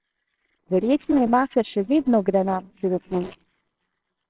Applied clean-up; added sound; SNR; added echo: neural separator model SepFormer WHAMR!.